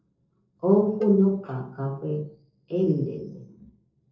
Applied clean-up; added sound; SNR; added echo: neural separator model SepFormer DNS4.